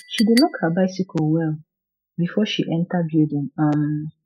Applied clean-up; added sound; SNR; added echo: classical method spectral subtraction.